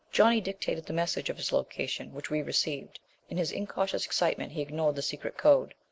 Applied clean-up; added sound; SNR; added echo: none; none; none; none.